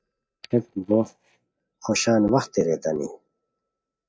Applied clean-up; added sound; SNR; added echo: neural mask model DeepFilterNet 3.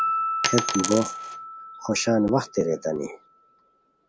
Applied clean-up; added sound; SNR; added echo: none; Piano + Coin (dropping); 4 dB; none.